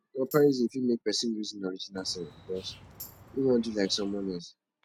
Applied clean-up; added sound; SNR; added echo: none; Tambourine + Bird; 20 dB; none.